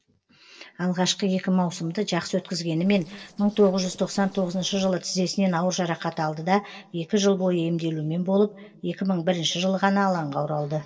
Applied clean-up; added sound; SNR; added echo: neural separator model SepFormer DNS4.